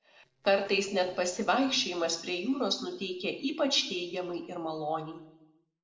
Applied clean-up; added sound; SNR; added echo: neural separator model SepFormer DNS4.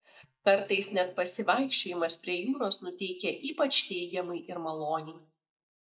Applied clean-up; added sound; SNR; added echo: neural mask model DeepFilterNet 3.